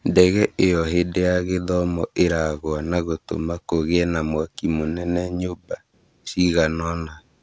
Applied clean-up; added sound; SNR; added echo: none; none; none; none.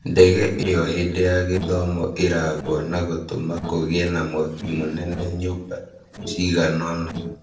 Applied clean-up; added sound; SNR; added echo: neural separator model SepFormer DNS4.